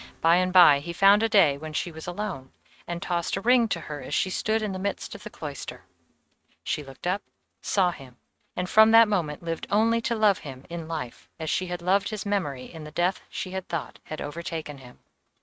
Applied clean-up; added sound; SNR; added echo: neural mask model RNNoise.